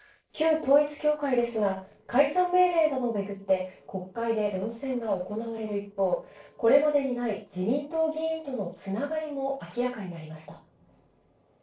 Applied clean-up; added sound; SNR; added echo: neural separator model SepFormer DNS4.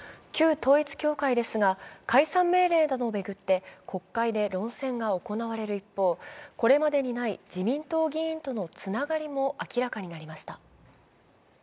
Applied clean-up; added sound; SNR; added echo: none; none; none; none.